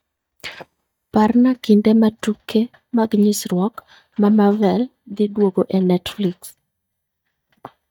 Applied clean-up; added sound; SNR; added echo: neural mask model DeepFilterNet 3.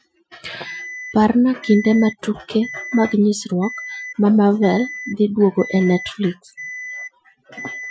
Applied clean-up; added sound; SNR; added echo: classical method Wiener filter.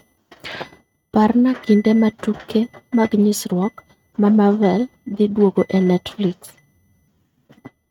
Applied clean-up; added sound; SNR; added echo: neural mask model RNNoise.